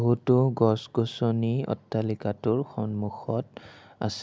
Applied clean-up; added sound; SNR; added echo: none; none; none; none.